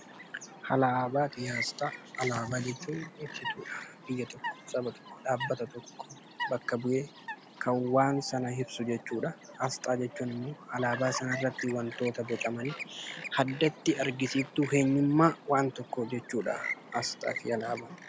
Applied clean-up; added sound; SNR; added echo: none; Chirp, tweet; 12 dB; none.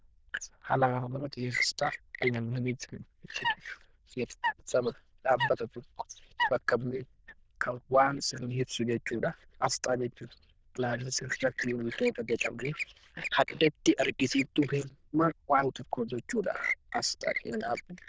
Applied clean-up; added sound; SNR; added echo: neural diffusion model UNIVERSE++.